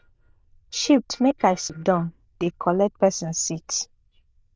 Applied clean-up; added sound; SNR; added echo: neural diffusion model UNIVERSE++.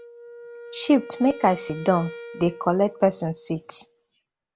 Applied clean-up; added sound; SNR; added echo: none; Wind instrument, woodwind instrument; 16 dB; none.